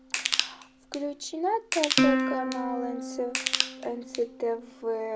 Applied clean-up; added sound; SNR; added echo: none; Crushing + Plucked string instrument; -2 dB; none.